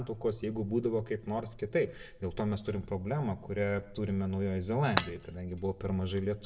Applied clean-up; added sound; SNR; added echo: none; Shatter; 2 dB; reverberation time 0.5 s.